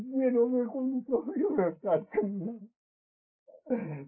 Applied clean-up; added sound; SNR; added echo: neural mask model Resemble Enhance denoiser.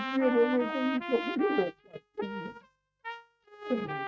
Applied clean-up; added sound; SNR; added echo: neural mask model RNNoise.